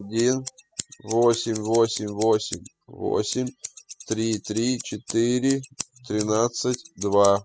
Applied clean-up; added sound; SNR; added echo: classical method spectral subtraction.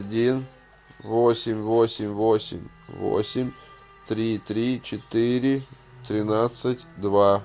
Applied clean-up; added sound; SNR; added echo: none; none; none; none.